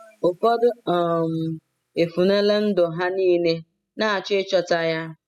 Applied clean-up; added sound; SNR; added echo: classical method spectral subtraction.